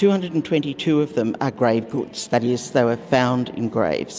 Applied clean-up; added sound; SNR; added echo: none; none; none; none.